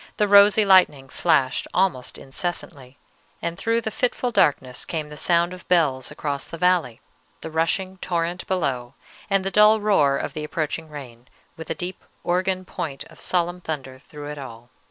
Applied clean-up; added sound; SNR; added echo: none; none; none; none.